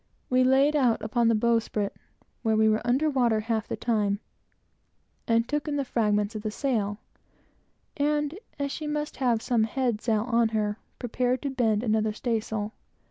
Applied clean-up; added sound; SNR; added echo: none; none; none; none.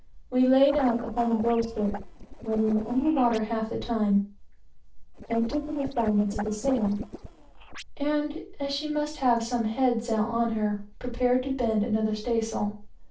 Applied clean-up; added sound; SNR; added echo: neural separator model SepFormer DNS4.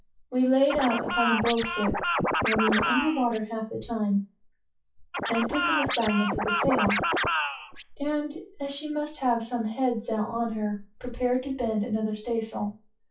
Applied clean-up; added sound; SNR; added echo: classical method WPE with log-MMSE.